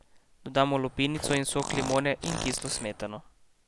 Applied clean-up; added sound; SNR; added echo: none; Fart; 7 dB; none.